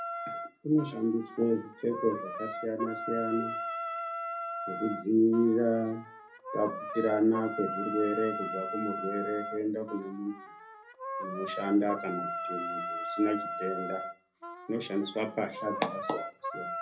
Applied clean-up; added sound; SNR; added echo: none; Wind instrument, woodwind instrument; 6 dB; reverberation time 0.3 s.